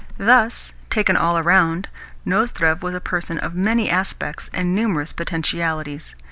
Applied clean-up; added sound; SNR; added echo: none; none; none; none.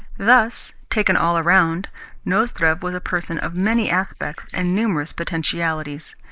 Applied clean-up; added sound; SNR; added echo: neural mask model Resemble Enhance denoiser.